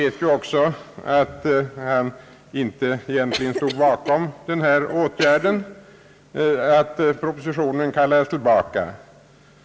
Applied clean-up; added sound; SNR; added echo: none; Cough; 13 dB; none.